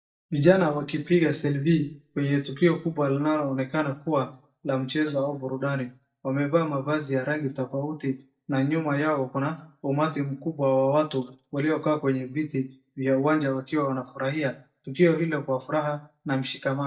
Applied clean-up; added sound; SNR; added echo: neural mask model DeepFilterNet 3.